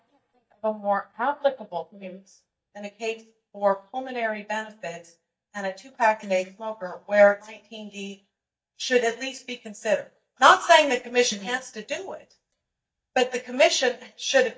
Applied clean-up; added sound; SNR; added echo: neural mask model DeepFilterNet 3.